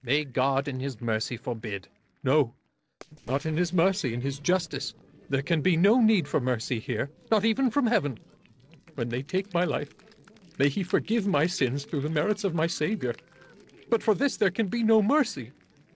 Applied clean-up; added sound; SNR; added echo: neural separator model SepFormer DNS4.